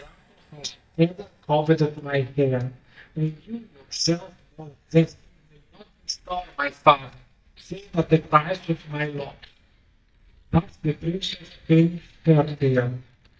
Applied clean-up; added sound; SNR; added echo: neural mask model DeepFilterNet 3.